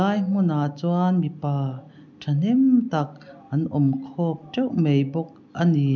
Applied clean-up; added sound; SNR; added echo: none; none; none; none.